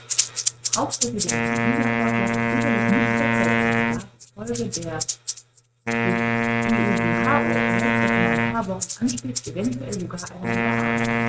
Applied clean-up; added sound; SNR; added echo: neural mask model RNNoise.